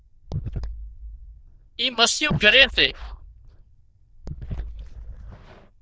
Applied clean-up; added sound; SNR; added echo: neural diffusion model UNIVERSE++.